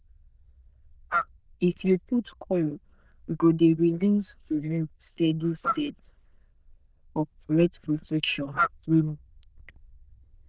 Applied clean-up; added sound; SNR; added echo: neural diffusion model UNIVERSE++.